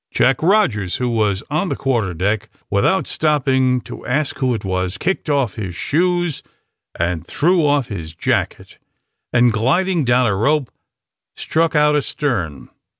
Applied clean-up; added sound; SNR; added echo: none; none; none; none.